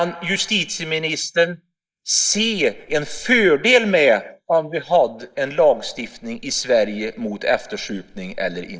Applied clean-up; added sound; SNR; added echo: neural mask model Resemble Enhance denoiser.